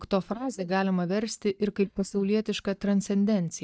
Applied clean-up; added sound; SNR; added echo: neural mask model DeepFilterNet 3.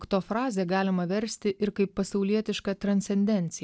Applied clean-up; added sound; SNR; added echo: none; none; none; none.